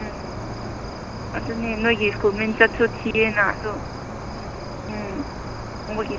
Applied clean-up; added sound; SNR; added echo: none; Cricket; 7 dB; none.